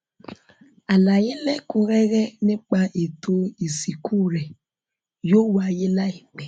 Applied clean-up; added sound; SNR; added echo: none; none; none; none.